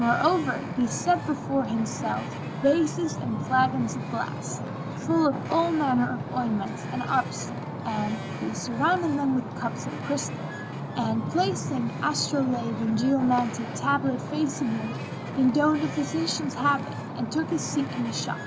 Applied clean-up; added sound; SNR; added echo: none; Wind / Ocean; 6 dB; none.